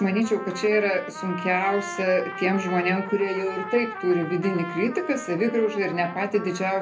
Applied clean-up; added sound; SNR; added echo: none; Trumpet; 11 dB; reverberation time 0.3 s.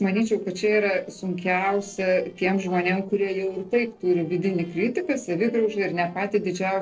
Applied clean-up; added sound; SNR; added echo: neural separator model SepFormer DNS4.